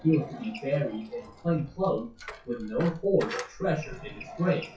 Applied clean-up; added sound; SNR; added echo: classical method WPE with log-MMSE.